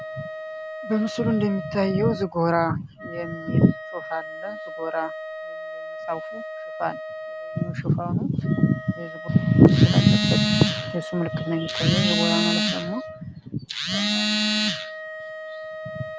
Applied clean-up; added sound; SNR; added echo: none; Wind instrument, woodwind instrument; 12 dB; none.